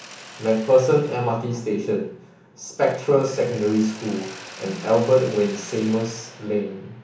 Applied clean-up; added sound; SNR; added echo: none; Mechanisms; 19 dB; reverberation time 0.8 s.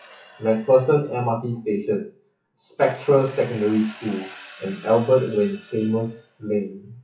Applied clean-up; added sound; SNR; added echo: classical method WPE with log-MMSE.